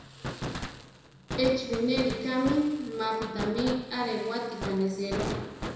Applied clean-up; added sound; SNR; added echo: none; Fireworks; 8 dB; reverberation time 1.0 s.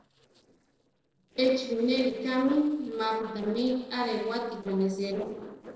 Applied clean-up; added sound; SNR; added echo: neural separator model SepFormer DNS4.